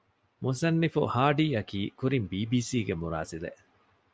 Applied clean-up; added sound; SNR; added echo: none; none; none; none.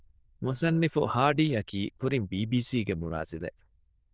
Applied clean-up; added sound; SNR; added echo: neural diffusion model UNIVERSE++.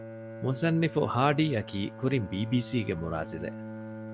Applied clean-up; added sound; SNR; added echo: none; Bowed string instrument; 12 dB; none.